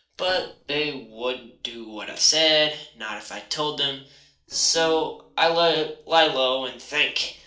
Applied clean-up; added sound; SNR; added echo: neural separator model SepFormer DNS4.